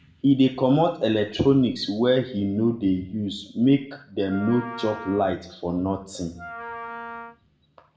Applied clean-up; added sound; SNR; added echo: none; Wind instrument, woodwind instrument; 14 dB; reverberation time 0.5 s.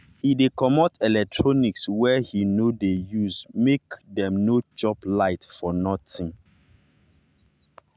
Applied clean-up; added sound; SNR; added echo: none; none; none; none.